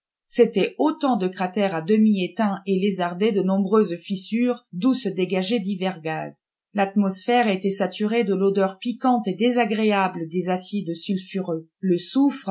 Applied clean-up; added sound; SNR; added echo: none; none; none; none.